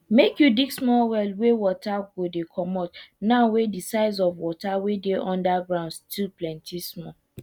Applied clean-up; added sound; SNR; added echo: none; none; none; none.